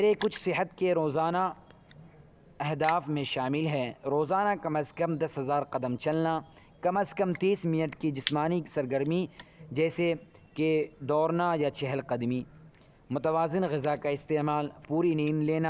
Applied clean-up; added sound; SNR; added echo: none; Crushing; 18 dB; none.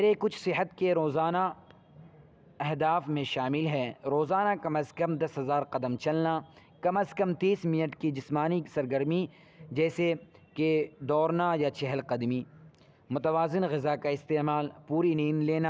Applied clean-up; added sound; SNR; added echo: none; none; none; none.